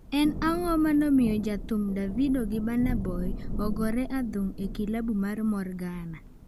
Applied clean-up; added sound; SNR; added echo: none; Thunder / Rain; 7 dB; none.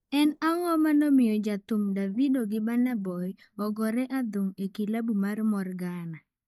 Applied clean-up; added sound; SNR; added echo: neural mask model DeepFilterNet 3.